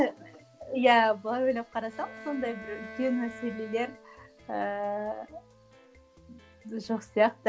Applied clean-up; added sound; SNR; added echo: none; Bowed string instrument; 17 dB; none.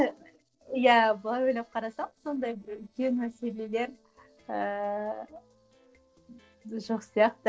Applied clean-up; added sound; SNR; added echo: neural separator model SepFormer DNS4.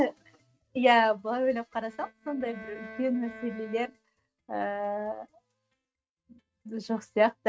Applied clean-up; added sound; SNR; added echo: neural mask model RNNoise.